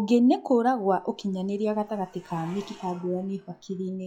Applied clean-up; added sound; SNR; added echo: classical method log-MMSE.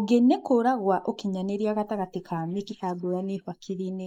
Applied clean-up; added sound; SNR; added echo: neural mask model Resemble Enhance denoiser.